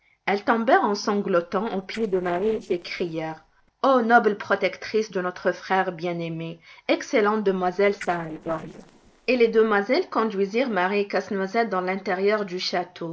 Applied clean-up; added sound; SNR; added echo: neural separator model SepFormer DNS4.